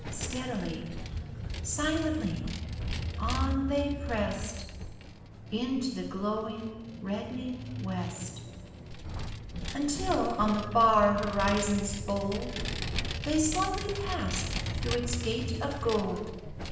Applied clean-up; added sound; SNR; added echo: none; Vehicle; 4 dB; reverberation time 1.1 s.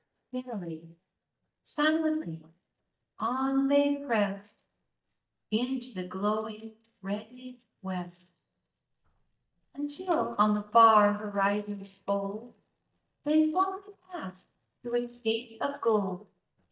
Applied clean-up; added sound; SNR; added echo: neural mask model DeepFilterNet 3.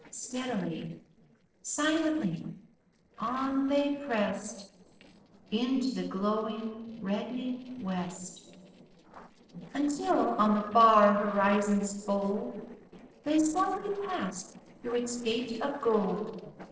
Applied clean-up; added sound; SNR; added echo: neural separator model SepFormer DNS4.